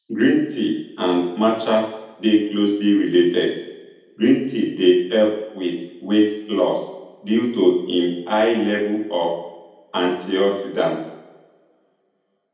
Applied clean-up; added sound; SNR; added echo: none; none; none; reverberation time 0.9 s.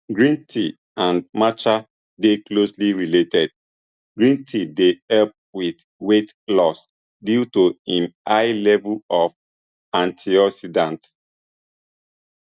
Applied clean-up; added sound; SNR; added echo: none; none; none; none.